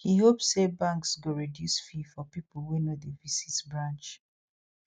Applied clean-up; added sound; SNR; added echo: none; none; none; none.